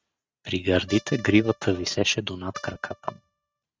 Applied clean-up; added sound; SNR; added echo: neural mask model RNNoise.